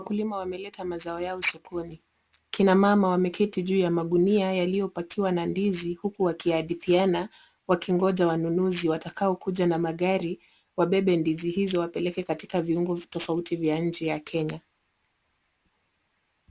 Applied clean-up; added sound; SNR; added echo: none; none; none; none.